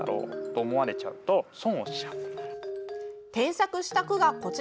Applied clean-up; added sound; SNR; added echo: none; none; none; none.